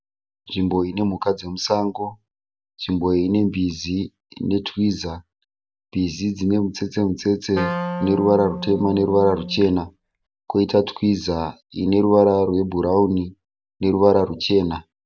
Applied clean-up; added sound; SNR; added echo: none; Wind instrument, woodwind instrument; 9 dB; none.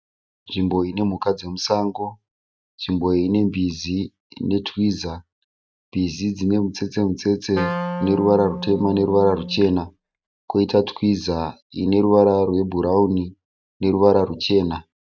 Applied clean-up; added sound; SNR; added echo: neural mask model RNNoise.